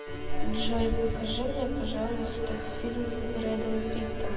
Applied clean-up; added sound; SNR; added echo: none; Bowed string instrument; 10 dB; reverberation time 2.1 s.